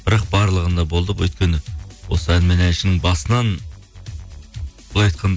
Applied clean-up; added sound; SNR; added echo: none; none; none; none.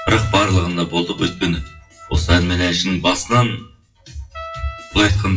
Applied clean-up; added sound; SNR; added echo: classical method WPE with log-MMSE.